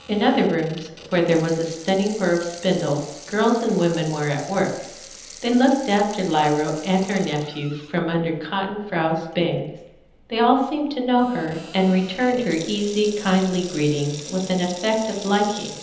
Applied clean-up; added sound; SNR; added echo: none; Sink (filling or washing) / Water tap, faucet; 18 dB; reverberation time 0.9 s.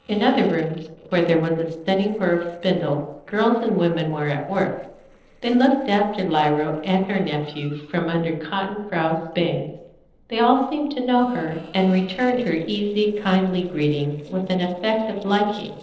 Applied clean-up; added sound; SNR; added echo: neural separator model SepFormer DNS4.